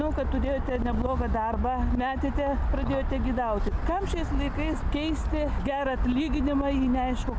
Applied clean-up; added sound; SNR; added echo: none; none; none; none.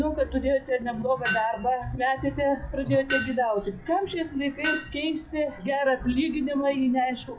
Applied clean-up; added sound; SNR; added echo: classical method WPE with log-MMSE.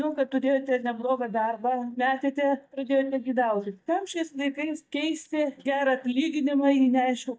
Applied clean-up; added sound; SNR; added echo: neural mask model DeepFilterNet 3.